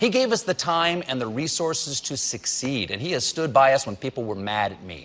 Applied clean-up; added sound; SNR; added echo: none; none; none; none.